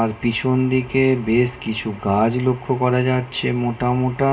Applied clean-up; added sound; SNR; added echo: none; none; none; reverberation time 0.2 s.